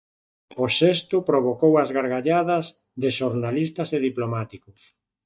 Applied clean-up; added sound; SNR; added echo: neural mask model DeepFilterNet 3.